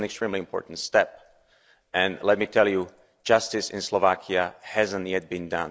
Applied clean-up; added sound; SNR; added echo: none; none; none; none.